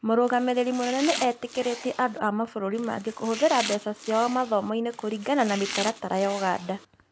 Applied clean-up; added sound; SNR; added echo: none; Domestic sounds, home sounds; 11 dB; none.